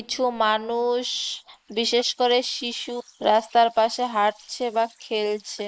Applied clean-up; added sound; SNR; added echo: neural mask model Resemble Enhance denoiser.